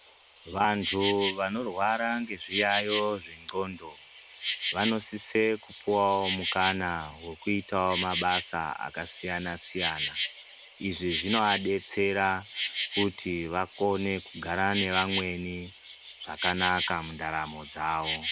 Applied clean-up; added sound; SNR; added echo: none; Insect; 7 dB; none.